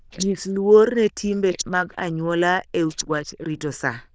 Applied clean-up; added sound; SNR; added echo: neural diffusion model UNIVERSE++.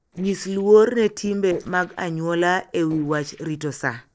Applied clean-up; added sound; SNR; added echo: neural separator model SepFormer DNS4.